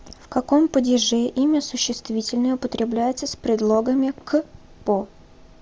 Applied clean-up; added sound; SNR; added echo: none; none; none; none.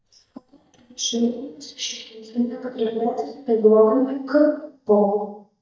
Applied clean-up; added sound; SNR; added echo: neural mask model DeepFilterNet 3.